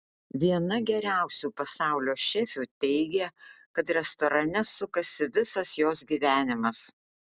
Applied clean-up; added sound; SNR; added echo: none; none; none; none.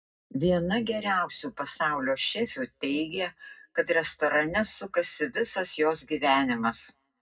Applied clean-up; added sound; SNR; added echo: none; none; none; reverberation time 0.3 s.